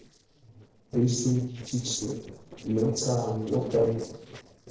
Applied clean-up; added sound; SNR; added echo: neural separator model SepFormer DNS4.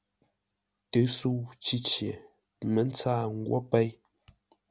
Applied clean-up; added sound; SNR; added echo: none; none; none; none.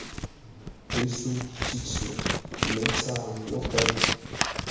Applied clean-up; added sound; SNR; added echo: none; Scissors; -2 dB; reverberation time 1.0 s.